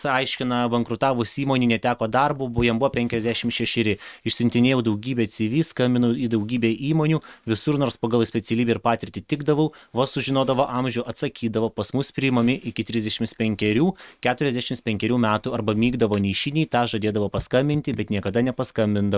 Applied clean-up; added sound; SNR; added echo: neural mask model RNNoise.